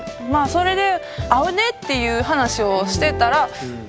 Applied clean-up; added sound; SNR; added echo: none; none; none; none.